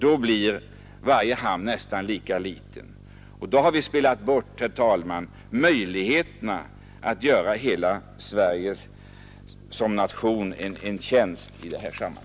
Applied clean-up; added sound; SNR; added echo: none; none; none; none.